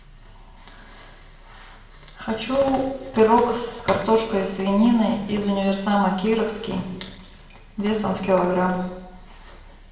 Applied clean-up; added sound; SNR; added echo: none; none; none; reverberation time 0.9 s.